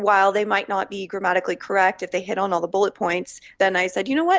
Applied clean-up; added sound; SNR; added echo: none; none; none; none.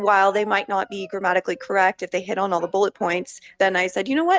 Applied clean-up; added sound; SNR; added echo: neural mask model RNNoise.